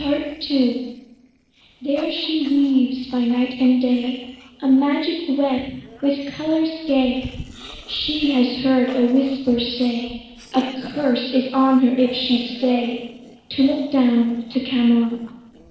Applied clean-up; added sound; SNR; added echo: neural separator model SepFormer DNS4.